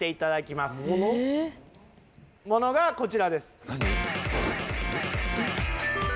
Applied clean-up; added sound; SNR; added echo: none; none; none; none.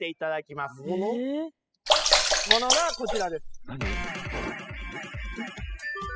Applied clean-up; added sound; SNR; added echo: classical method spectral subtraction.